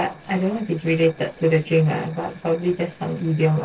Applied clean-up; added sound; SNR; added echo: neural separator model SepFormer DNS4.